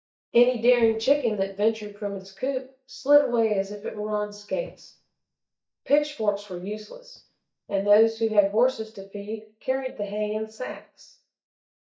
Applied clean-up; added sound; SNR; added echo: neural mask model DeepFilterNet 3.